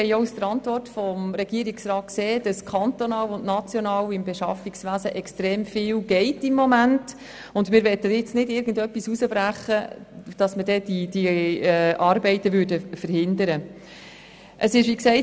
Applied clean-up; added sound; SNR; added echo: none; none; none; none.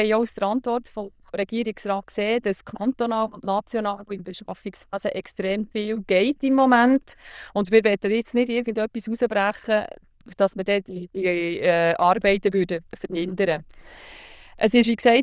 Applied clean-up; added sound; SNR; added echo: neural diffusion model UNIVERSE++.